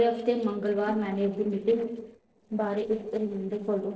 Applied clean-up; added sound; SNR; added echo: neural separator model SepFormer DNS4.